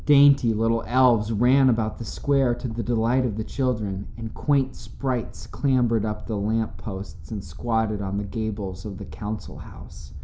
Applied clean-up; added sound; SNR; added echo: none; none; none; none.